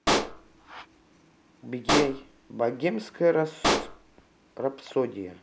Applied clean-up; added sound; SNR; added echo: none; Explosion; 1 dB; none.